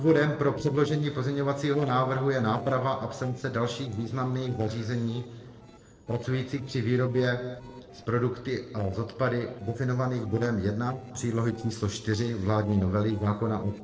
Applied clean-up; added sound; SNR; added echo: neural separator model SepFormer DNS4.